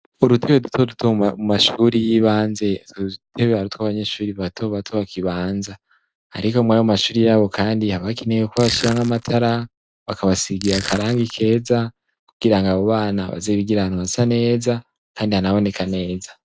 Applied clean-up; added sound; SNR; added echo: none; Crushing; 11 dB; none.